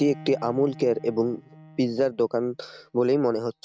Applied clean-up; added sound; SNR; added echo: neural mask model RNNoise.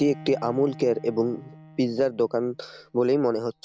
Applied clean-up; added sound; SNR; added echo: none; Bowed string instrument; 19 dB; none.